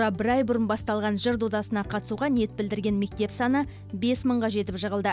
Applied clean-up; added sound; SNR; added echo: none; none; none; none.